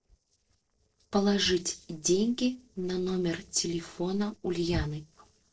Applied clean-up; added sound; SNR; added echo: neural separator model SepFormer DNS4.